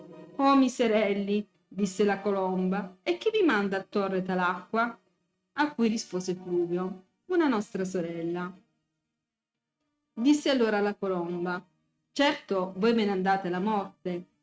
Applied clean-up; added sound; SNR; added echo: neural mask model RNNoise.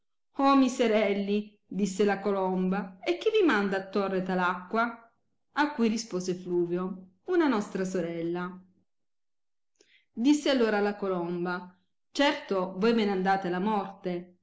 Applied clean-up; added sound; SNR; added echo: none; none; none; none.